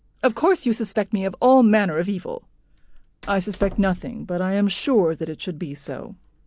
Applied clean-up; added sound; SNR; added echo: none; Door; 20 dB; none.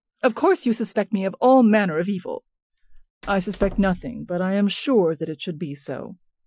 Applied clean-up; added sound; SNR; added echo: classical method Wiener filter.